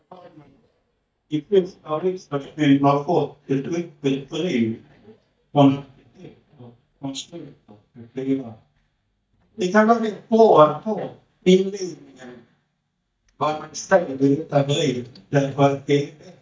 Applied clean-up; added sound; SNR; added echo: neural mask model DeepFilterNet 3.